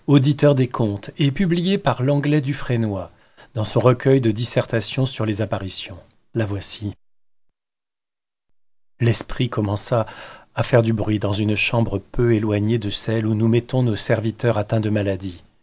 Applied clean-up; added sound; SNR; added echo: none; none; none; none.